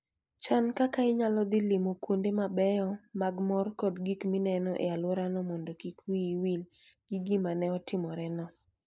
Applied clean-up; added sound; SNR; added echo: neural mask model Resemble Enhance denoiser.